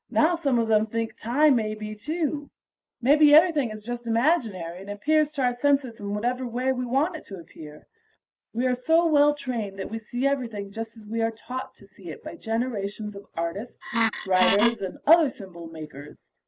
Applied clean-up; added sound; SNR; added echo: neural mask model Resemble Enhance denoiser.